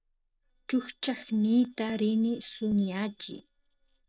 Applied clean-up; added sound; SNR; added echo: neural separator model SepFormer DNS4.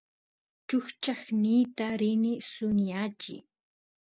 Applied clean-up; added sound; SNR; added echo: none; none; none; none.